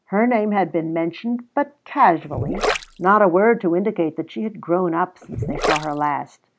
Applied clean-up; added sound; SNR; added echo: none; Gurgling; 5 dB; none.